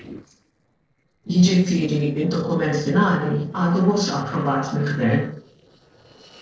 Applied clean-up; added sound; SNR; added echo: neural separator model SepFormer DNS4.